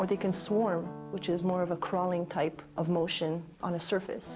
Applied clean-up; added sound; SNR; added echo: none; Guitar; 16 dB; none.